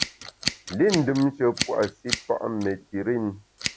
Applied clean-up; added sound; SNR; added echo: none; Scissors; 8 dB; none.